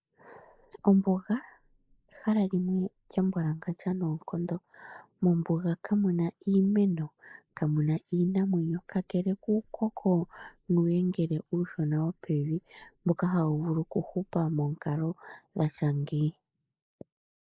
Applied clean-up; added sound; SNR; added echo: neural mask model Resemble Enhance denoiser.